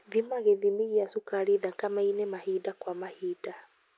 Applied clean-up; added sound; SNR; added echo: none; none; none; none.